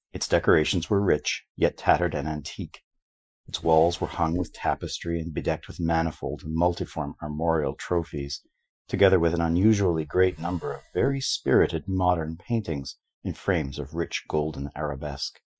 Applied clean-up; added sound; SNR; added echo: classical method Wiener filter.